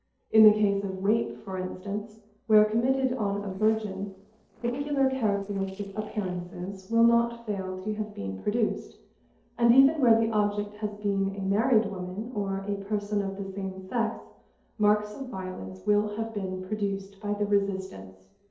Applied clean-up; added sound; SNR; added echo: neural separator model SepFormer DNS4.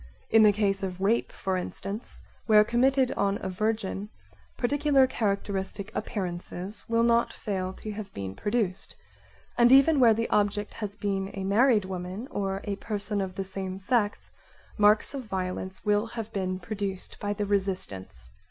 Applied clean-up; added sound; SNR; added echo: none; none; none; none.